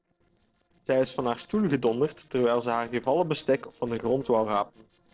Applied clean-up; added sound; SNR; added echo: neural separator model SepFormer DNS4.